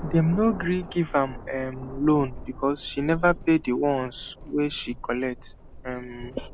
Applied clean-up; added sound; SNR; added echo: none; Thunder; 13 dB; none.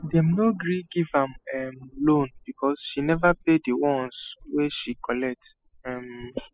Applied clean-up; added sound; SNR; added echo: classical method spectral subtraction.